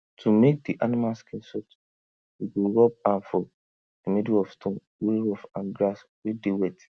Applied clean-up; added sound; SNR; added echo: none; none; none; none.